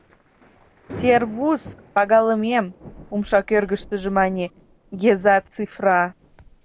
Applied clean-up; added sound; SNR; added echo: none; Thunder / Rain; 20 dB; none.